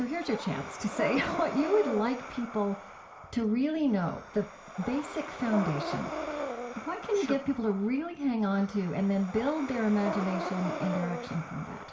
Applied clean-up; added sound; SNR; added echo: none; Breathing; 8 dB; reverberation time 0.4 s.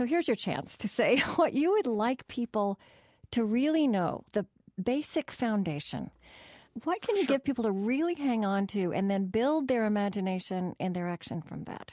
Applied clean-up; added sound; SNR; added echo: none; none; none; none.